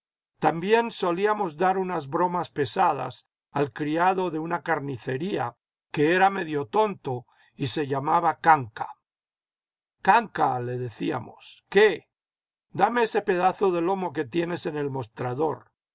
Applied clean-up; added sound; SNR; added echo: none; none; none; none.